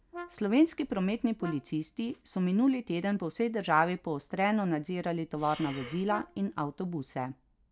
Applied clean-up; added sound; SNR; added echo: none; Brass instrument + Breathing; 17 dB; none.